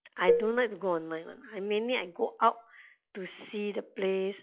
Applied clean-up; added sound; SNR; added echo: classical method log-MMSE.